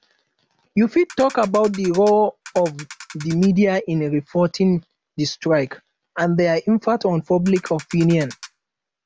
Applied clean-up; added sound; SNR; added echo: none; Ratchet, pawl; 18 dB; none.